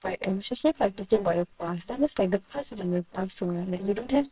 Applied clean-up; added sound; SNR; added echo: neural separator model SepFormer WHAMR!.